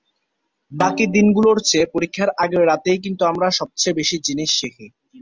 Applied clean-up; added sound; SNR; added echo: none; Snare drum; 15 dB; none.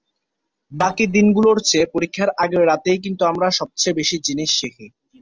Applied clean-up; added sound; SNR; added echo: neural separator model SepFormer DNS4.